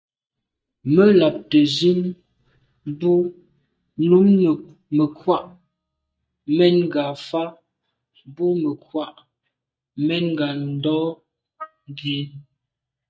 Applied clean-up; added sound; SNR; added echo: neural mask model DeepFilterNet 3.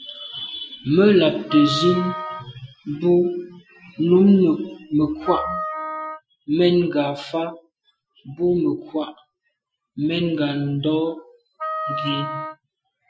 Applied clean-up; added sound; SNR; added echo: classical method Wiener filter.